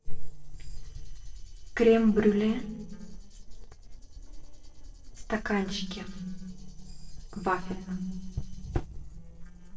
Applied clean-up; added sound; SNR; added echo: neural separator model SepFormer DNS4.